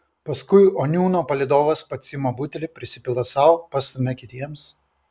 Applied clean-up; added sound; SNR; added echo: none; none; none; none.